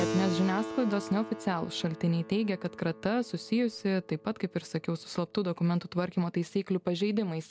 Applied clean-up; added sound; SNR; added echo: none; Keyboard (musical); 11 dB; none.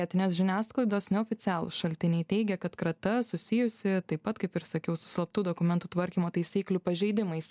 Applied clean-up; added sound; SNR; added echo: none; none; none; none.